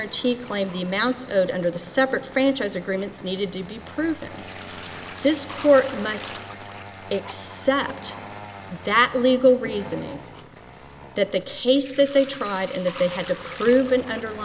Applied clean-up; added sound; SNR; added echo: none; Engine starting + Sink (filling or washing) / Liquid; 15 dB; none.